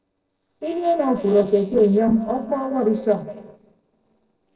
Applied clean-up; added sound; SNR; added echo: neural separator model SepFormer DNS4.